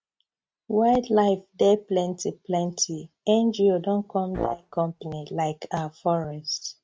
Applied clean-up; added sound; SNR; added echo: neural mask model RNNoise.